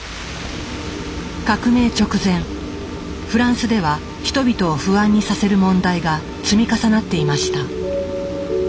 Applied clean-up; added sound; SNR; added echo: none; Sliding door; 20 dB; none.